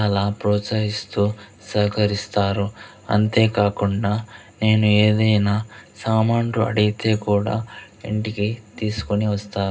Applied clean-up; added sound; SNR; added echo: none; none; none; reverberation time 0.2 s.